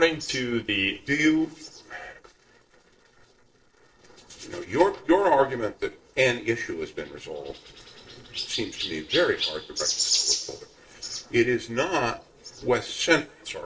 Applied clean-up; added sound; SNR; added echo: neural separator model SepFormer DNS4.